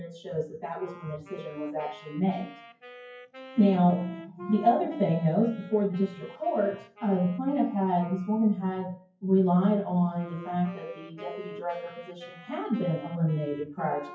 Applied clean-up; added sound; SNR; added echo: classical method WPE with log-MMSE.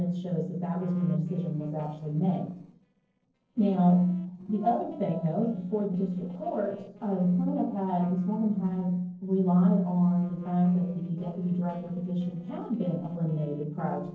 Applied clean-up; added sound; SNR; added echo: neural separator model SepFormer DNS4.